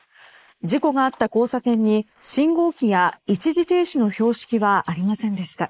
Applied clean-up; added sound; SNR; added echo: neural mask model Resemble Enhance denoiser.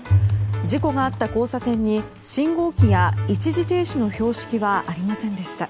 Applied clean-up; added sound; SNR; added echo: none; Bowed string instrument; 1 dB; none.